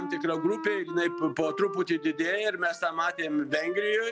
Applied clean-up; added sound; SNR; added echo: none; Wind instrument, woodwind instrument; 11 dB; none.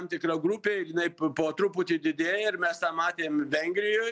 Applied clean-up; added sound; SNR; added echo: none; none; none; none.